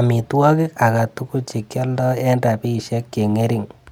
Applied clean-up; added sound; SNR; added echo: none; none; none; none.